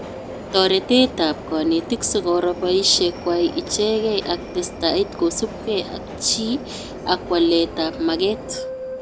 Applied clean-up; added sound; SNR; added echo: none; Subway, metro, underground; 11 dB; none.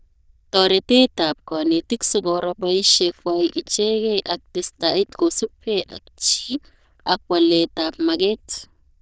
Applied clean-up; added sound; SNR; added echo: neural diffusion model UNIVERSE++.